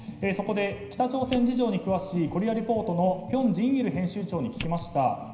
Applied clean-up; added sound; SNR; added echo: none; Fire; 17 dB; reverberation time 0.9 s.